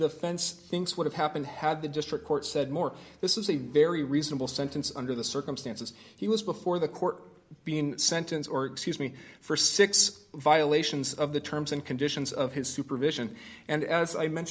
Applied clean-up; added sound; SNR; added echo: none; none; none; none.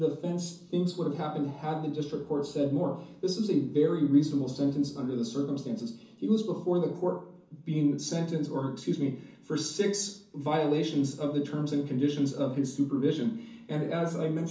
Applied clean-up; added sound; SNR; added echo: none; none; none; reverberation time 0.9 s.